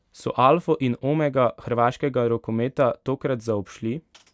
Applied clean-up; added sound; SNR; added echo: none; none; none; none.